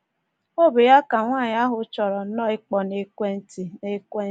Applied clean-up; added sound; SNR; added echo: none; none; none; none.